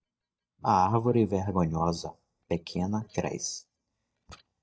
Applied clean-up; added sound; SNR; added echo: neural mask model DeepFilterNet 3.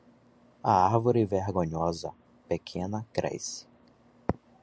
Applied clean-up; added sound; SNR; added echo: none; none; none; none.